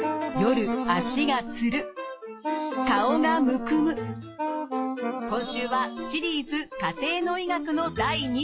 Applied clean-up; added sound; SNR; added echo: classical method log-MMSE.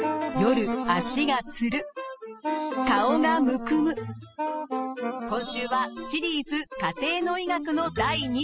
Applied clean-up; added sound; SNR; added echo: classical method spectral subtraction.